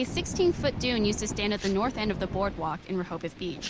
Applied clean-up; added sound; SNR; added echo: none; Thunder / Rain; 8 dB; none.